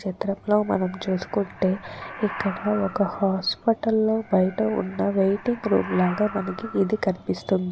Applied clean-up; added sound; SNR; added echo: none; Animal; 16 dB; none.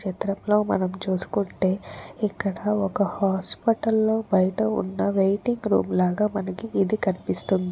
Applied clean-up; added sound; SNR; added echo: none; none; none; none.